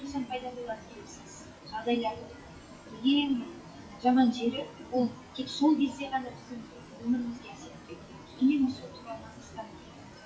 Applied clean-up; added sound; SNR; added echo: classical method WPE with log-MMSE.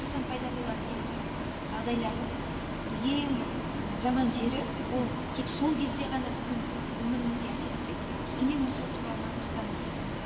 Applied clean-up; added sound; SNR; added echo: none; Bus; 0 dB; reverberation time 2.3 s.